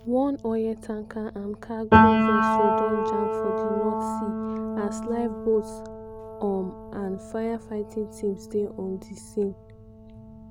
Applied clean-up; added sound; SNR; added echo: none; Piano; -3 dB; none.